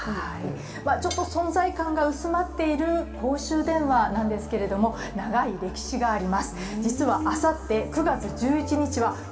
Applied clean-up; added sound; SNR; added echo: none; Cutlery, silverware; 18 dB; reverberation time 2.2 s.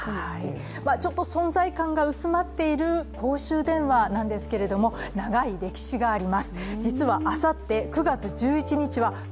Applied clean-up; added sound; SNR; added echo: none; none; none; none.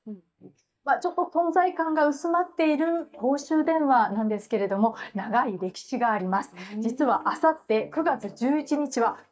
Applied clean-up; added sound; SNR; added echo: neural mask model DeepFilterNet 3.